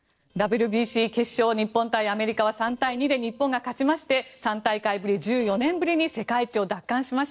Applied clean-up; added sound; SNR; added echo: neural separator model SepFormer DNS4.